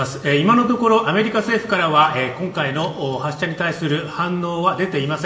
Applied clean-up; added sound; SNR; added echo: none; none; none; reverberation time 1.1 s.